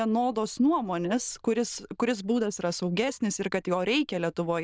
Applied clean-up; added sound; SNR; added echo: neural diffusion model UNIVERSE++.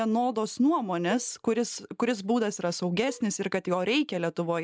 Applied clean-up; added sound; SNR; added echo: neural mask model DeepFilterNet 3.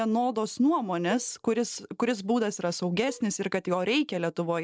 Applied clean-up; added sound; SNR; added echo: neural separator model SepFormer DNS4.